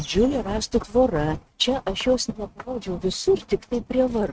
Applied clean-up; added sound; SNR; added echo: neural mask model RNNoise.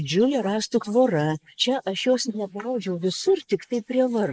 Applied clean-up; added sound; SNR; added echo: neural mask model Resemble Enhance denoiser.